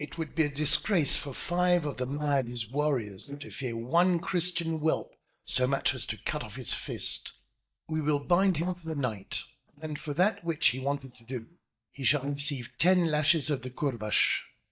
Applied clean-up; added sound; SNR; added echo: neural mask model DeepFilterNet 3.